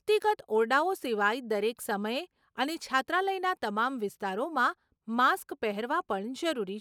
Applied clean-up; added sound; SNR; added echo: none; none; none; none.